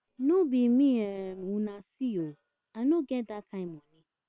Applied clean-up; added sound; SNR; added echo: neural separator model SepFormer WHAM!.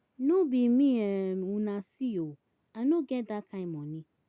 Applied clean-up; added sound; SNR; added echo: none; none; none; none.